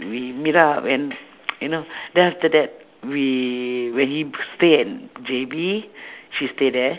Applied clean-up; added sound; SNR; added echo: none; none; none; none.